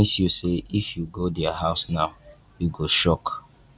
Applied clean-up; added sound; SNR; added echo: none; none; none; none.